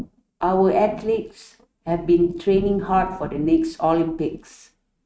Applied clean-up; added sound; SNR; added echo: neural mask model RNNoise.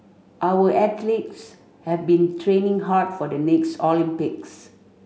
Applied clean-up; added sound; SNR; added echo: none; none; none; none.